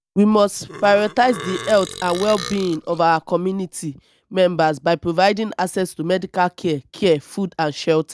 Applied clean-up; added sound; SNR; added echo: none; Burping, eructation; 15 dB; none.